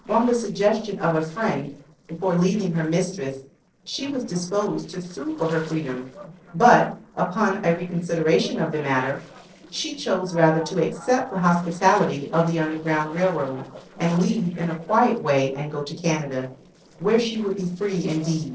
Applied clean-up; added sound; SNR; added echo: neural separator model SepFormer DNS4.